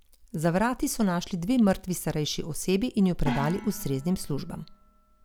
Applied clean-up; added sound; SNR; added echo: none; Gong; 10 dB; none.